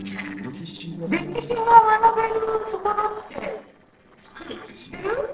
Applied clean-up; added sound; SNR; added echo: neural separator model SepFormer DNS4.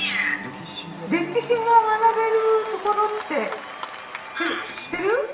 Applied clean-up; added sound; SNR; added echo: none; Applause / Crowd / Cheering; 14 dB; reverberation time 0.8 s.